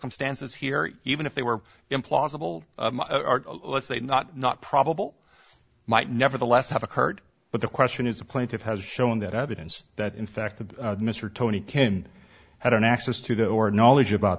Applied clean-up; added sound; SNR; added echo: none; none; none; none.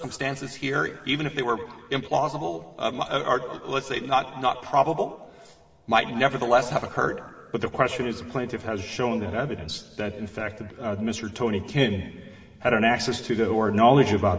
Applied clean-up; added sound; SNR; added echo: none; none; none; reverberation time 1.9 s.